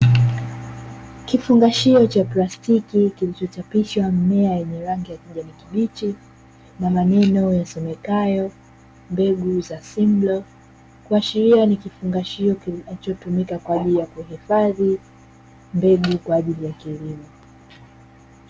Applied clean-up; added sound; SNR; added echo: none; none; none; none.